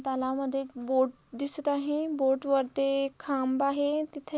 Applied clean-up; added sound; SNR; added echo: none; none; none; none.